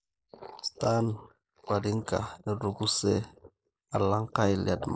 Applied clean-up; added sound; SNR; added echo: neural mask model Resemble Enhance denoiser.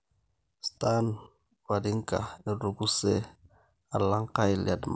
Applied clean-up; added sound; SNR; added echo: none; none; none; none.